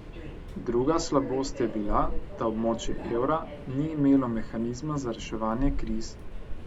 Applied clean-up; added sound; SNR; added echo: none; Subway, metro, underground; 5 dB; none.